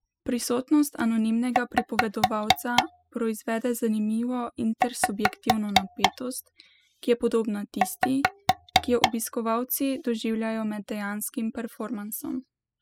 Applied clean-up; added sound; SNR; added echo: classical method spectral subtraction.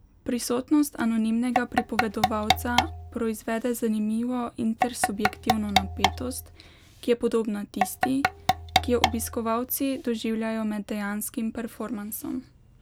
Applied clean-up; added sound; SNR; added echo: none; Tap / Percussion; 0 dB; none.